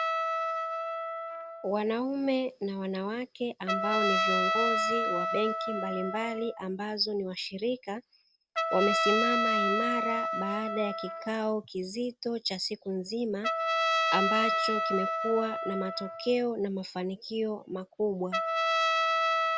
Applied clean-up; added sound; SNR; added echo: none; Trumpet; -1 dB; none.